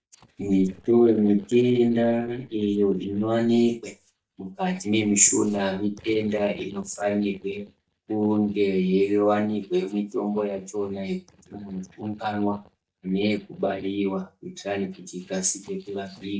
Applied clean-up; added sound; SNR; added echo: neural mask model DeepFilterNet 3.